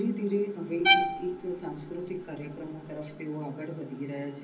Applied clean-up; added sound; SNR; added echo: none; Bowed string instrument; -3 dB; reverberation time 0.3 s.